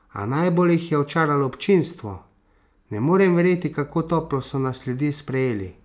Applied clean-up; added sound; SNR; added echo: none; none; none; none.